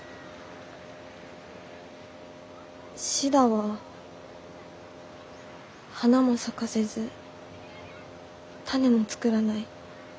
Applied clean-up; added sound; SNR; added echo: none; Wind instrument, woodwind instrument; 19 dB; none.